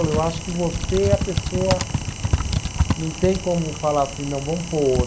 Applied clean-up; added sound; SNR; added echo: none; Typing; 1 dB; none.